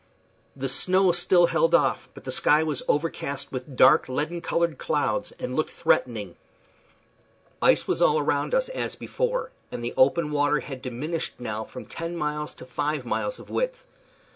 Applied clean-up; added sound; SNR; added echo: none; none; none; none.